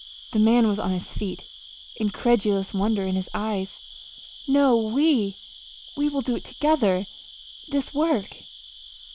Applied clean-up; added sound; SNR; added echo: none; Cricket; 19 dB; none.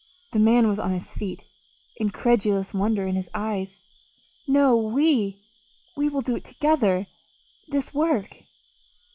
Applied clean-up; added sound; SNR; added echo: classical method log-MMSE.